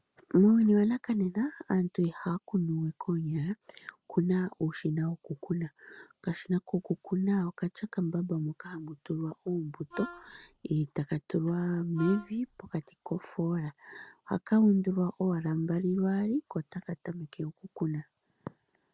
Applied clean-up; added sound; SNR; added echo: none; Wind instrument, woodwind instrument; 17 dB; none.